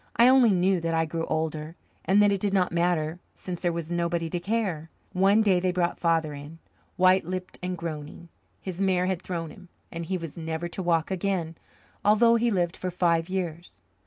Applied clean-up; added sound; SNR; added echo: none; none; none; none.